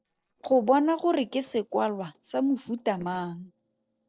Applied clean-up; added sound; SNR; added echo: neural separator model SepFormer DNS4.